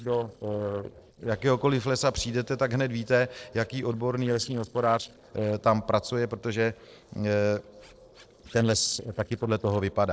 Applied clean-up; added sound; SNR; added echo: neural separator model SepFormer DNS4.